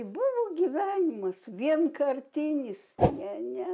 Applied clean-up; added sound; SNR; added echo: none; Whoosh, swoosh, swish; -3 dB; none.